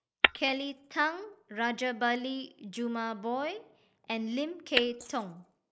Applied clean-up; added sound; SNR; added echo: neural mask model Resemble Enhance denoiser.